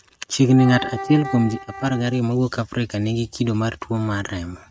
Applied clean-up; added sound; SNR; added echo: neural mask model RNNoise.